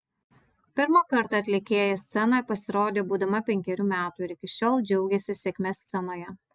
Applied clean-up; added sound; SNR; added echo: none; none; none; none.